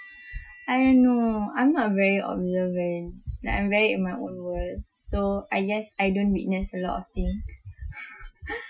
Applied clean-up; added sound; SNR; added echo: classical method Wiener filter.